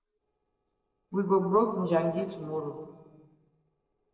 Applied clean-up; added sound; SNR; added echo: neural separator model SepFormer DNS4.